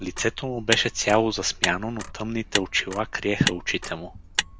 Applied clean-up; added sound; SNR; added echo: none; Motor vehicle (road); 6 dB; none.